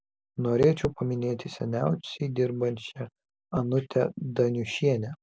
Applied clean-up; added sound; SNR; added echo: none; none; none; none.